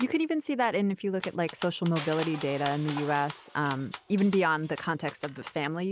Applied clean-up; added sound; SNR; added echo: none; Crushing + Typewriter; 12 dB; none.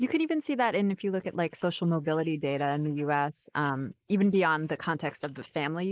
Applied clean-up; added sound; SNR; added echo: neural mask model Resemble Enhance denoiser.